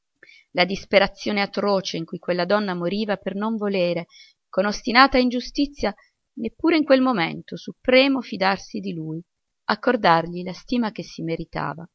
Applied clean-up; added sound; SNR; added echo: none; none; none; none.